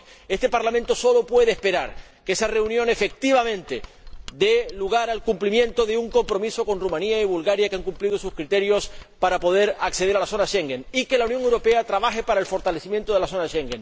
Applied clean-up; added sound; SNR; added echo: none; Mechanisms; 18 dB; none.